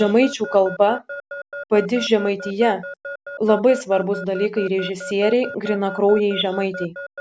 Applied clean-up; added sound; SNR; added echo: none; Alarm / Keyboard (musical); 13 dB; none.